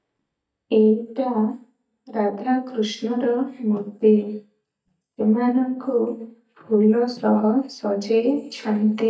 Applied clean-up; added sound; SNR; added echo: neural mask model DeepFilterNet 3.